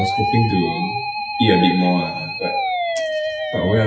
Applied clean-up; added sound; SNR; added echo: classical method WPE with log-MMSE.